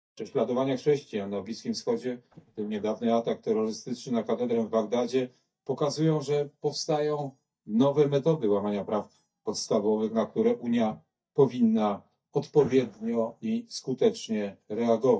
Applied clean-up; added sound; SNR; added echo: neural mask model DeepFilterNet 3.